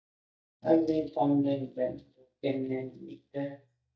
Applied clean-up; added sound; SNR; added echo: neural mask model DeepFilterNet 3.